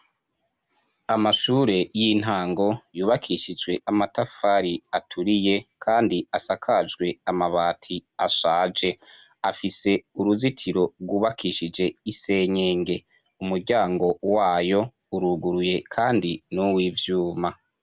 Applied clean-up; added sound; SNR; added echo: none; none; none; none.